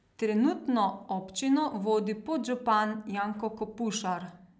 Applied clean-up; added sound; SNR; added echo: none; none; none; none.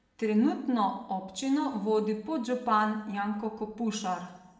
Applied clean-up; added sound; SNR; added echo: none; none; none; reverberation time 0.8 s.